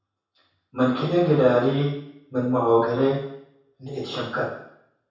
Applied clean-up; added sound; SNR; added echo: none; none; none; reverberation time 0.7 s.